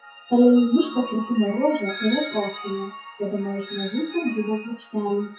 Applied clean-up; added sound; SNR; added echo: classical method WPE with log-MMSE.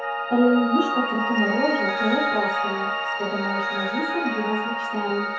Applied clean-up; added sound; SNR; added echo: none; Piano; 1 dB; reverberation time 0.5 s.